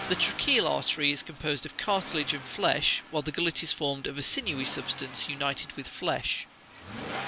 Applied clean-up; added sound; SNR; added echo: none; Accelerating, revving, vroom; 12 dB; none.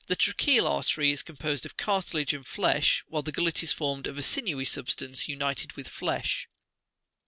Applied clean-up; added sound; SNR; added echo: none; none; none; none.